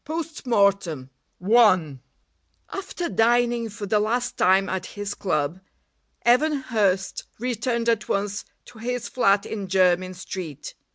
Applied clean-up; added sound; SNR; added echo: none; none; none; none.